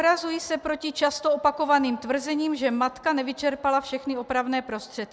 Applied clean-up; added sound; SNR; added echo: none; none; none; none.